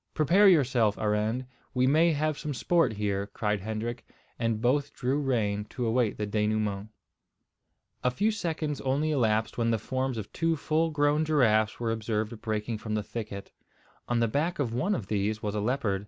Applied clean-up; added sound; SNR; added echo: none; none; none; none.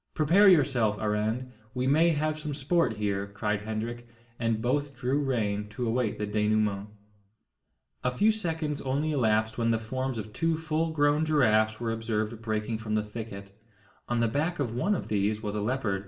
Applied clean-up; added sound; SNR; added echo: none; none; none; reverberation time 0.5 s.